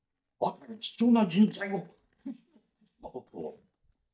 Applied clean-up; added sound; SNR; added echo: neural mask model DeepFilterNet 3.